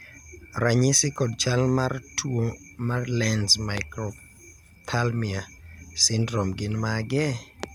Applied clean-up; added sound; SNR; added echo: none; none; none; none.